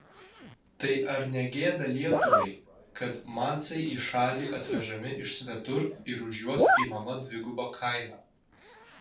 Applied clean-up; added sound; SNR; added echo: none; Zipper (clothing); 0 dB; reverberation time 0.3 s.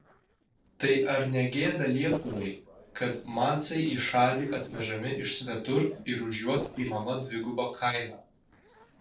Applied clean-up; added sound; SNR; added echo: neural separator model SepFormer DNS4.